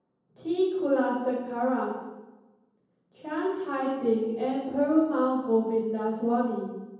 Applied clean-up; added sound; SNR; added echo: none; none; none; reverberation time 1.1 s.